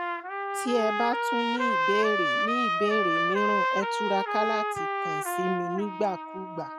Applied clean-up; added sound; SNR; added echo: none; Trumpet; -2 dB; none.